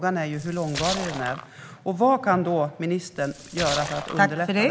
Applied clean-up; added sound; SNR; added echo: none; Splash, splatter; 9 dB; none.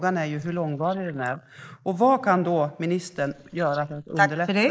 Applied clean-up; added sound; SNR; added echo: neural mask model Resemble Enhance denoiser.